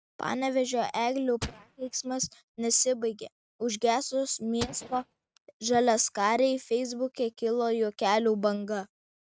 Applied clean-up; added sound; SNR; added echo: neural mask model RNNoise.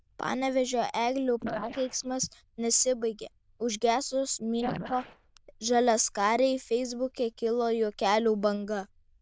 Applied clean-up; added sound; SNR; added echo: neural diffusion model UNIVERSE++.